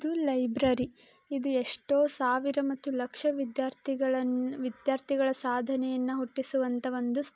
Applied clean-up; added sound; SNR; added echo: none; none; none; none.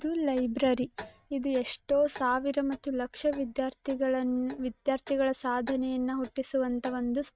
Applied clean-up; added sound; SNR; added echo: neural mask model RNNoise.